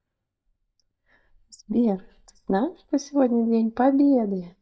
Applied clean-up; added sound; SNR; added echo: neural mask model DeepFilterNet 3.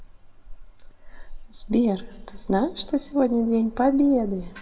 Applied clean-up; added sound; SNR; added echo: none; Motor vehicle (road); 14 dB; reverberation time 0.4 s.